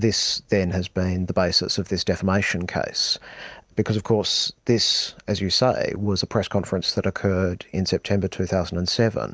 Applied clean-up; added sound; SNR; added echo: none; none; none; none.